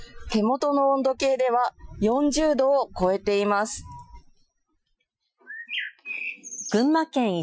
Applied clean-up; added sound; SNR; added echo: classical method Wiener filter.